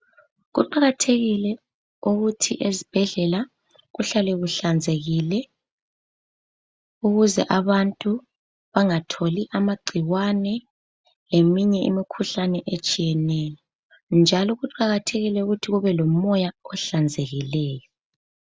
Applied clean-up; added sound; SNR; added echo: none; none; none; none.